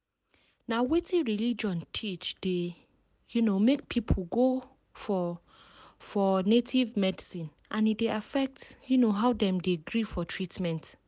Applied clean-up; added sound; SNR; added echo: none; none; none; none.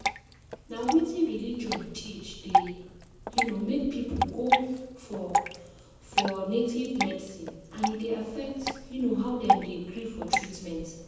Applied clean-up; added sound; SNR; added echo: none; Drip / Water; 0 dB; reverberation time 1.1 s.